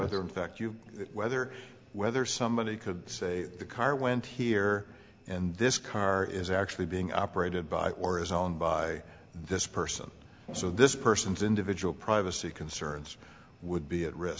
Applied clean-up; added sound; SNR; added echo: none; none; none; none.